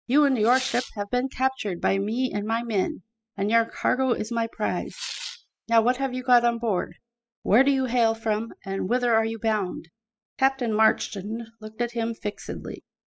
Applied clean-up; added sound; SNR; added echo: classical method spectral subtraction.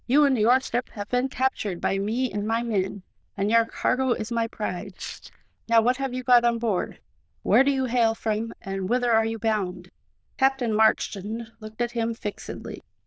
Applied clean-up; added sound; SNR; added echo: neural diffusion model UNIVERSE++.